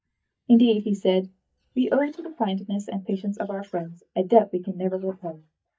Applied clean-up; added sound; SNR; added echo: neural mask model DeepFilterNet 3.